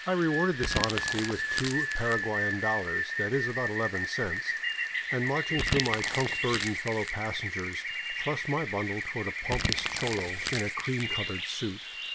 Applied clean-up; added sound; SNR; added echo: none; Rain + Crumpling, crinkling; 0 dB; none.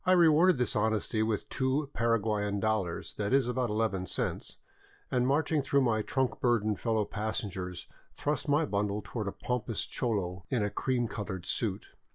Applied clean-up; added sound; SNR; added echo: none; none; none; none.